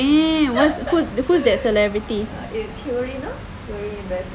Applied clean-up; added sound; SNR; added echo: none; none; none; none.